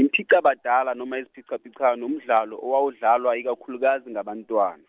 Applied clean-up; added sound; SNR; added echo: none; none; none; none.